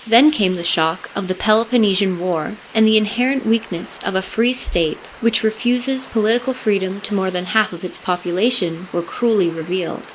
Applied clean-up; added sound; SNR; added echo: neural mask model Resemble Enhance denoiser.